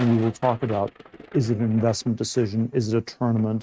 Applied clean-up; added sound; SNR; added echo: neural mask model RNNoise.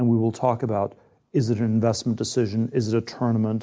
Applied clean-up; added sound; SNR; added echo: none; none; none; none.